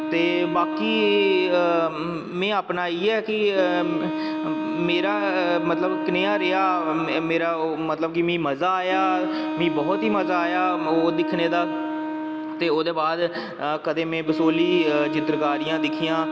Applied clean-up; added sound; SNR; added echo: none; Wind instrument, woodwind instrument; 5 dB; none.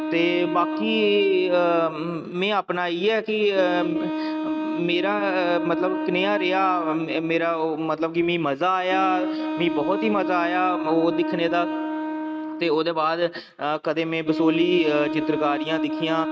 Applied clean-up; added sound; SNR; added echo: neural mask model RNNoise.